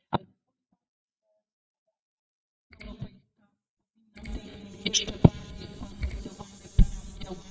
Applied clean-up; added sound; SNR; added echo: neural mask model DeepFilterNet 3.